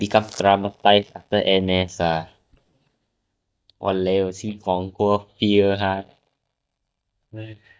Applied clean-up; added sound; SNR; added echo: neural mask model DeepFilterNet 3.